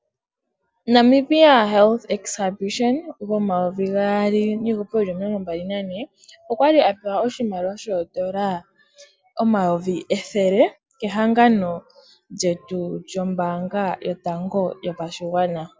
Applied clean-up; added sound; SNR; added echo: none; none; none; none.